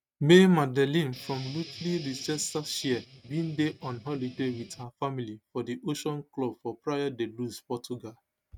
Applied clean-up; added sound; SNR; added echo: neural mask model RNNoise.